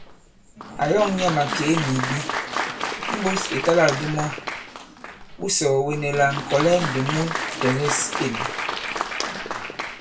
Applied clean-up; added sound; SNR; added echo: none; Applause; 5 dB; reverberation time 0.2 s.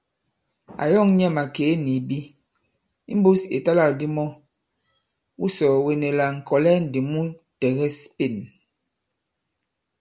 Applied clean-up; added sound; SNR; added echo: none; none; none; none.